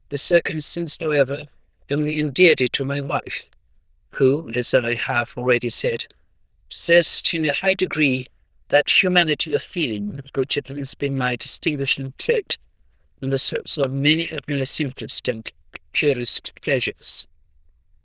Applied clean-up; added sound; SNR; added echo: neural diffusion model UNIVERSE++.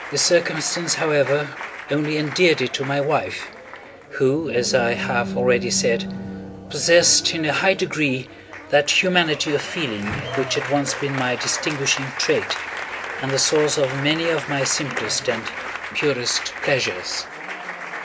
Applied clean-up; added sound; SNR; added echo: none; Applause; 9 dB; none.